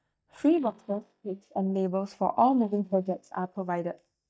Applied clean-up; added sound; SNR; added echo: neural mask model DeepFilterNet 3.